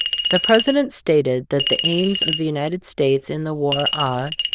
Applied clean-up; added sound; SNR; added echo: neural diffusion model UNIVERSE++.